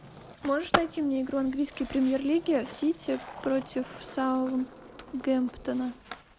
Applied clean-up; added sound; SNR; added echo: none; Skateboard; 10 dB; none.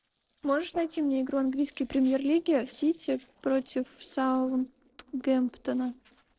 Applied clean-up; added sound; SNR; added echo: neural separator model SepFormer DNS4.